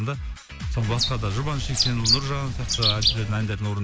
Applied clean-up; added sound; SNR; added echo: none; Bird; 0 dB; none.